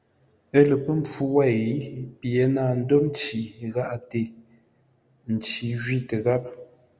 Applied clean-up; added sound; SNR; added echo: none; none; none; none.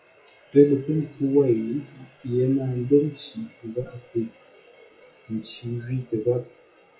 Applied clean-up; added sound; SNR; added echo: classical method WPE with log-MMSE.